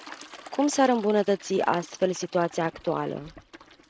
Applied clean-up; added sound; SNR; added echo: neural mask model RNNoise.